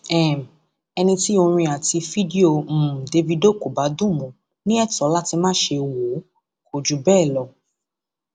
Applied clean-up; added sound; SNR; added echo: none; none; none; none.